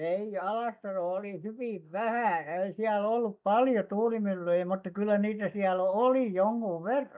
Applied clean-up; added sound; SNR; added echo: neural mask model DeepFilterNet 3.